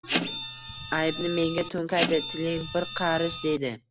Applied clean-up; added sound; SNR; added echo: none; Printer; 4 dB; none.